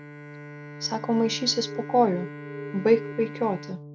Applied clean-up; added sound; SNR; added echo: none; Alarm + Bowed string instrument; 11 dB; none.